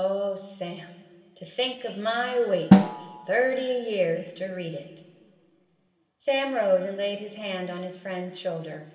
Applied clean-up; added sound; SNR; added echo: none; Snare drum; -3 dB; reverberation time 2.5 s.